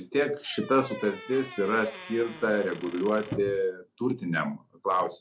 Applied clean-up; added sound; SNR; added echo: none; Squeak / Wood; 14 dB; none.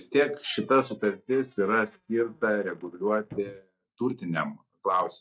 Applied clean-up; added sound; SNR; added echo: neural mask model DeepFilterNet 3.